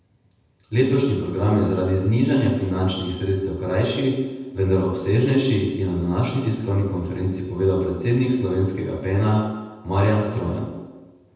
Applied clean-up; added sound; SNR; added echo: none; none; none; reverberation time 1.1 s.